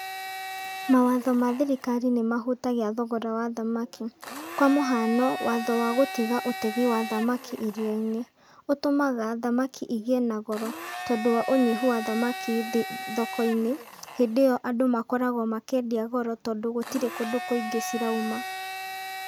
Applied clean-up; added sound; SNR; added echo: none; Domestic sounds, home sounds; 11 dB; none.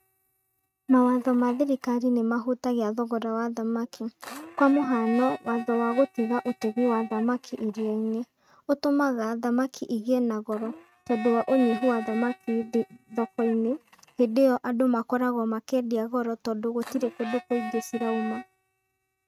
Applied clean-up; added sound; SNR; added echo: neural mask model RNNoise.